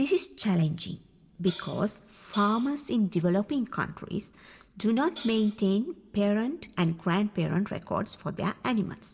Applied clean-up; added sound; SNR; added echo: none; Hi-hat; 13 dB; reverberation time 0.7 s.